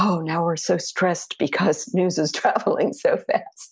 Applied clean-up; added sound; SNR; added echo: none; none; none; none.